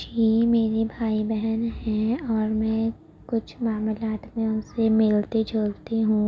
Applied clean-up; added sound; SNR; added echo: none; none; none; none.